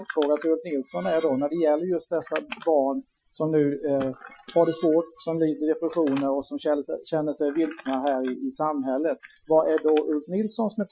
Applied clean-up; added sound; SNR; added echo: classical method Wiener filter.